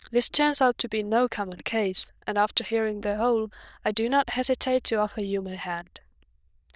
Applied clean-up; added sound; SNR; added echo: neural diffusion model UNIVERSE++.